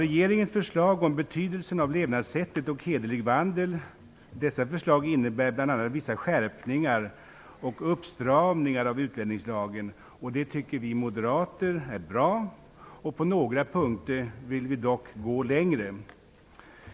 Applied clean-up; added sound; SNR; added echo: none; none; none; none.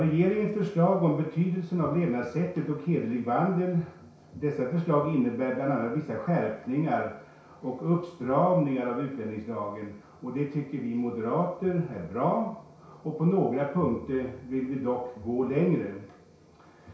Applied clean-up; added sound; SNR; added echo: none; none; none; reverberation time 0.6 s.